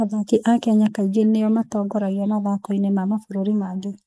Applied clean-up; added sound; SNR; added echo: neural mask model Resemble Enhance denoiser.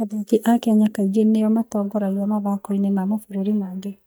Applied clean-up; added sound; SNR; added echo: neural mask model DeepFilterNet 3.